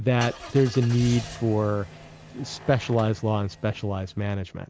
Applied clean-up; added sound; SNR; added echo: none; Engine starting / Car; 17 dB; none.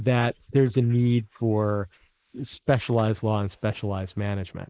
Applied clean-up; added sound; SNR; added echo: neural mask model Resemble Enhance denoiser.